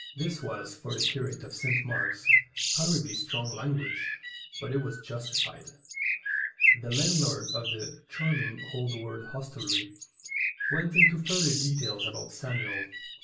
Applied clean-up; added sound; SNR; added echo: none; Bird; -3 dB; reverberation time 0.3 s.